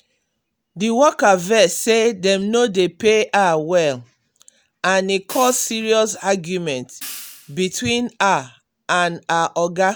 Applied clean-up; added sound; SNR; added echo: none; Hi-hat; 19 dB; none.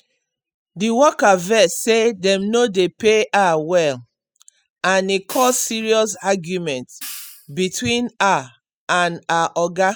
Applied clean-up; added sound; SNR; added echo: classical method spectral subtraction.